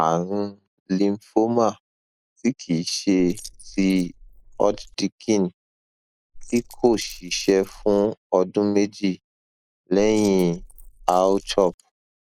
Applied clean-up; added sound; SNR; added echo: neural mask model Resemble Enhance denoiser.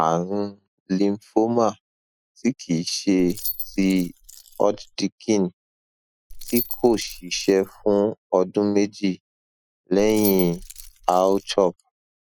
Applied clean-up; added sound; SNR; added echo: classical method Wiener filter.